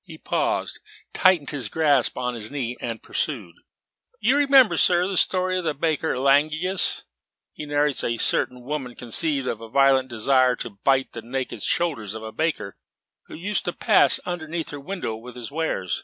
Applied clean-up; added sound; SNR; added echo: none; none; none; none.